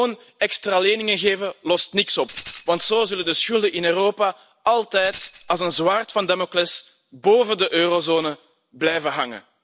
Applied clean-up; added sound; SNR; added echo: none; Tambourine; 2 dB; none.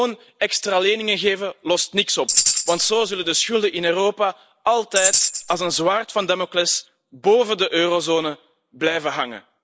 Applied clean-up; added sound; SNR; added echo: neural mask model Resemble Enhance denoiser.